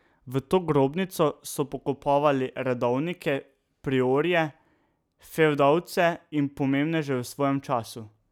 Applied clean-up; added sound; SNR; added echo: none; none; none; none.